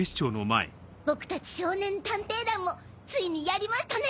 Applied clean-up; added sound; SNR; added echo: none; none; none; none.